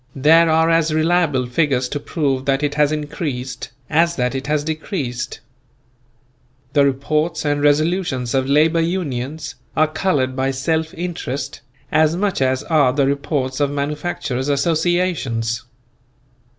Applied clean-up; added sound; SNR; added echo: none; none; none; none.